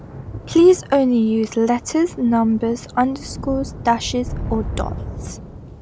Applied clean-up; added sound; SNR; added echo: none; Thunder / Rain; 12 dB; none.